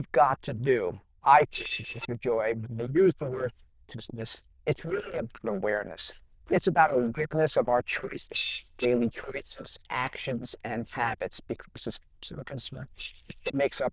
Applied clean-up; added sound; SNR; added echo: neural diffusion model UNIVERSE++.